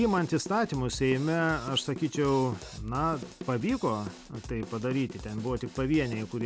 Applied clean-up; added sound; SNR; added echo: none; Drum kit; 13 dB; none.